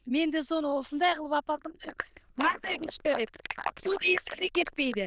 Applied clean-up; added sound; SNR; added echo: neural diffusion model UNIVERSE++.